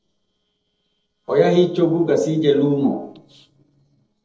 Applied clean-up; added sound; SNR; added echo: neural separator model SepFormer DNS4.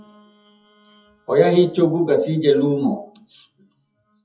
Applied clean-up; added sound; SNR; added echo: classical method WPE with log-MMSE.